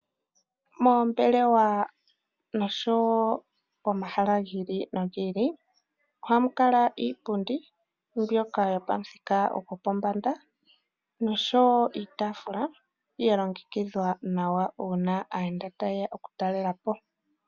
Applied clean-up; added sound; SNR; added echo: none; none; none; none.